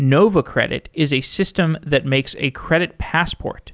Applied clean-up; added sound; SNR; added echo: none; none; none; none.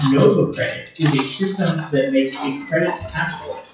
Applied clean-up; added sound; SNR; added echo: classical method WPE with log-MMSE.